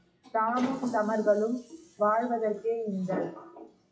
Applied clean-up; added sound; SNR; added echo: classical method WPE with log-MMSE.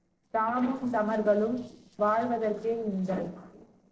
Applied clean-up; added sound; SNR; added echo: neural separator model SepFormer DNS4.